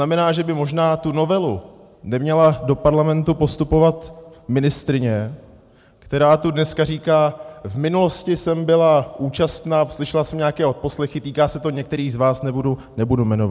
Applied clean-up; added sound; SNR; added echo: none; none; none; none.